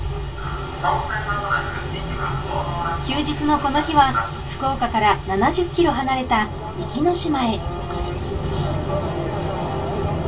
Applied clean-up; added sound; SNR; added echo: none; none; none; reverberation time 0.1 s.